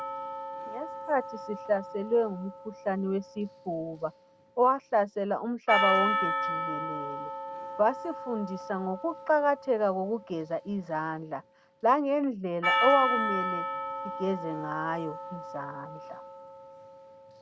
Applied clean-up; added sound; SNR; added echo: none; Percussion; 4 dB; none.